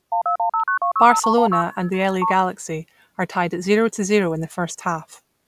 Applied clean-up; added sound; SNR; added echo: none; Telephone; 0 dB; none.